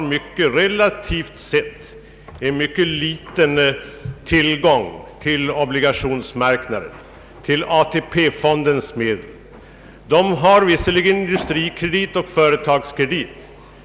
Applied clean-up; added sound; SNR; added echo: none; none; none; none.